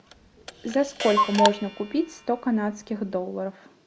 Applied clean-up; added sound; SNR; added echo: none; Clock; 3 dB; none.